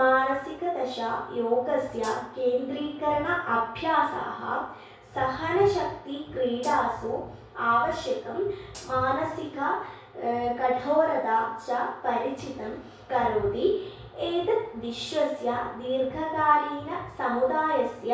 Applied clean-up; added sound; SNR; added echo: none; Hi-hat; 20 dB; reverberation time 0.6 s.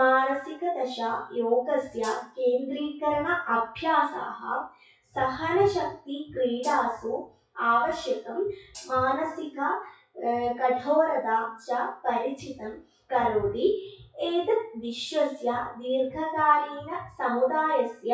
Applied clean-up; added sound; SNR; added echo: classical method WPE with log-MMSE.